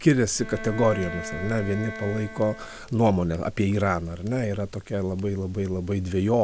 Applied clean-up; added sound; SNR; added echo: none; Bowed string instrument; 14 dB; none.